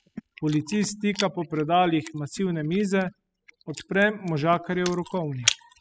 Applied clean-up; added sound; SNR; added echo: classical method spectral subtraction.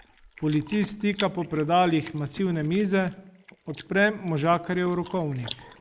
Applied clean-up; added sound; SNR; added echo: neural mask model Resemble Enhance denoiser.